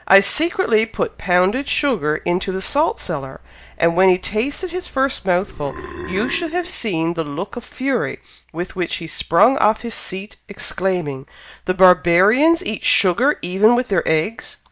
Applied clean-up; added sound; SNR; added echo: neural mask model DeepFilterNet 3.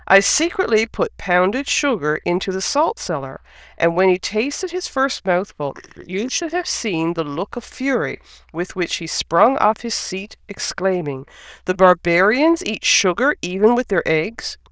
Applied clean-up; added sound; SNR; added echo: neural diffusion model UNIVERSE++.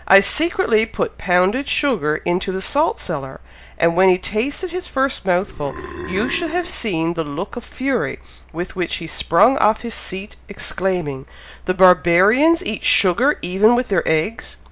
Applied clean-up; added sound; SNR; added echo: none; Burping, eructation; 11 dB; none.